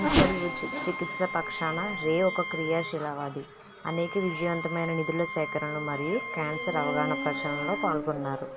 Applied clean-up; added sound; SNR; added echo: none; Race car, auto racing / Accelerating, revving, vroom + Wind instrument, woodwind instrument; 3 dB; none.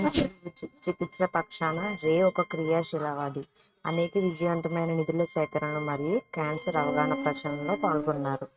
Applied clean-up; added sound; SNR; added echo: neural mask model RNNoise.